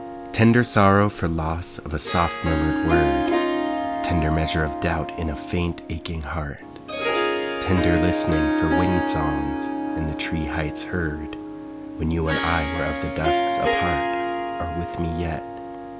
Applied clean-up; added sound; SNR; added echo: none; Harp; 1 dB; none.